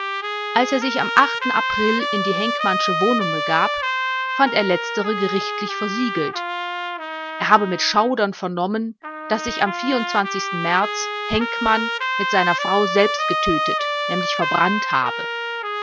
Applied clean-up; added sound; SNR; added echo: none; Trumpet; 2 dB; none.